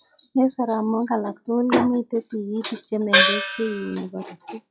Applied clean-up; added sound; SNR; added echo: classical method log-MMSE.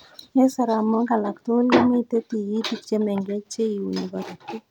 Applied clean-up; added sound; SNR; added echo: none; none; none; none.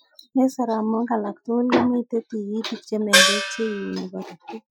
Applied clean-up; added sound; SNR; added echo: classical method Wiener filter.